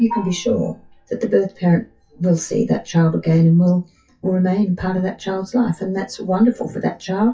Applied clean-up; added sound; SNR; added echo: classical method WPE with log-MMSE.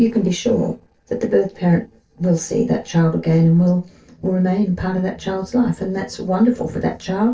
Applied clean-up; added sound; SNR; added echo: neural separator model SepFormer DNS4.